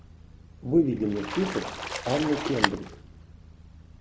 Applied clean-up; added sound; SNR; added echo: none; Splash, splatter; 8 dB; none.